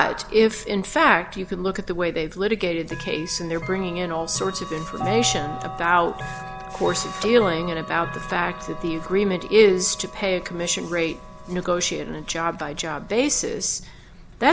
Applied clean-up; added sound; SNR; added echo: none; Chime / Clock; 13 dB; none.